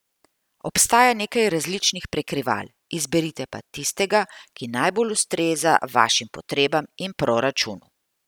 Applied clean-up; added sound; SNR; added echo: none; none; none; none.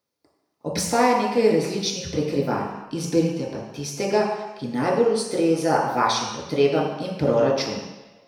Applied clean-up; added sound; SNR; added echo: none; none; none; reverberation time 1.0 s.